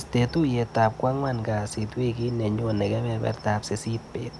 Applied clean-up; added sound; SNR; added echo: none; Cricket; 18 dB; none.